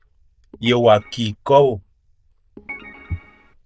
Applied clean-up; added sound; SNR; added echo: neural diffusion model UNIVERSE++.